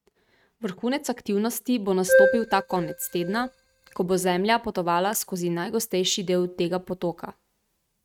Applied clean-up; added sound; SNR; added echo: neural mask model RNNoise.